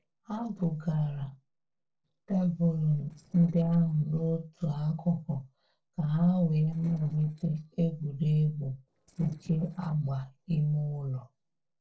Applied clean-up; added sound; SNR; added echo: neural separator model SepFormer DNS4.